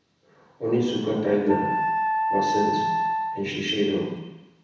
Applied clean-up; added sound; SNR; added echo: none; Wind instrument, woodwind instrument; 0 dB; reverberation time 1.1 s.